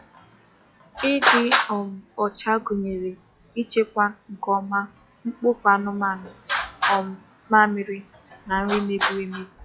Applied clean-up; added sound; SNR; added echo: classical method log-MMSE.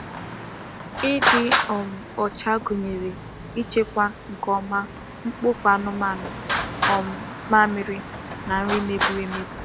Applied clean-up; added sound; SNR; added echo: none; Traffic noise, roadway noise; 3 dB; none.